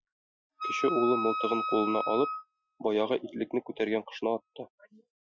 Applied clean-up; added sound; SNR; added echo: classical method Wiener filter.